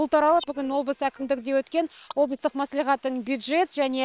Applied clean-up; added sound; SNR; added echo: neural separator model SepFormer WHAM!.